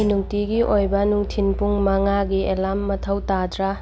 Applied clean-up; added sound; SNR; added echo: none; Musical instrument + Thump, thud; 19 dB; none.